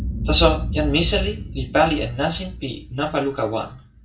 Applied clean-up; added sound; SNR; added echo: none; Boom; 5 dB; reverberation time 0.2 s.